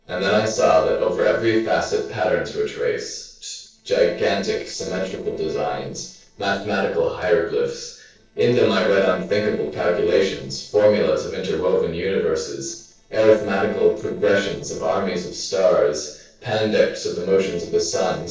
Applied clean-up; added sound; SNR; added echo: neural separator model SepFormer DNS4.